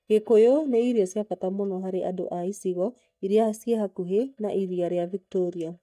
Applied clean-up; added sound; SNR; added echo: neural mask model DeepFilterNet 3.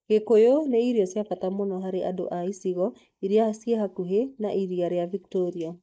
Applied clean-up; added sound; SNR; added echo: neural mask model Resemble Enhance denoiser.